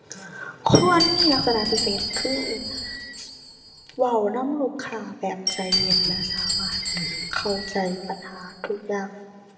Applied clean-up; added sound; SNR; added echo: none; Glass; 1 dB; reverberation time 1.6 s.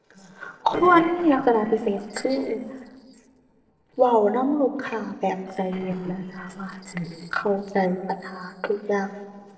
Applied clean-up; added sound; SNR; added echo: neural separator model SepFormer DNS4.